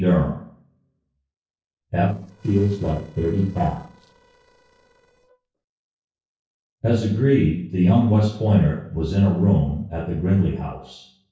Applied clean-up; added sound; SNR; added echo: neural separator model SepFormer DNS4.